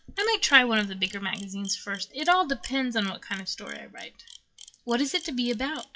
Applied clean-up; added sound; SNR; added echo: classical method WPE with log-MMSE.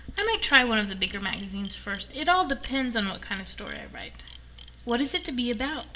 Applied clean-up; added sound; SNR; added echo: none; Camera; 20 dB; reverberation time 1.0 s.